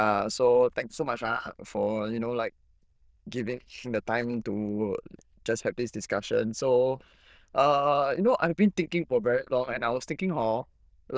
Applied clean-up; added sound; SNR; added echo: neural diffusion model UNIVERSE++.